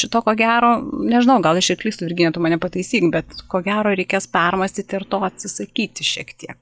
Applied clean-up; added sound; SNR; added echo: none; none; none; none.